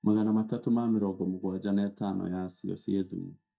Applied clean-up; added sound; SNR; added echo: neural mask model DeepFilterNet 3.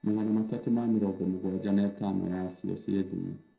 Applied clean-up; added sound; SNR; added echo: neural separator model SepFormer DNS4.